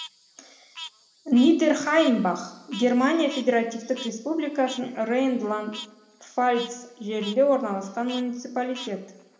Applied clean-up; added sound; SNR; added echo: none; Frog; 18 dB; reverberation time 1.0 s.